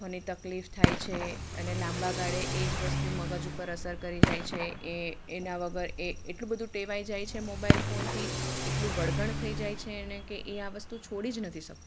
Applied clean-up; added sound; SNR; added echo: none; Accelerating, revving, vroom / Car + Fireworks; -4 dB; none.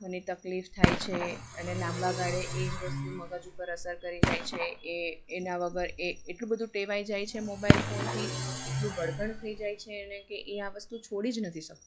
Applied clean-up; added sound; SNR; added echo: classical method log-MMSE.